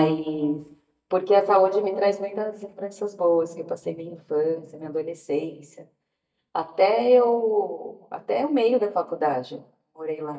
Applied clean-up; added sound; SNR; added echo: neural mask model DeepFilterNet 3.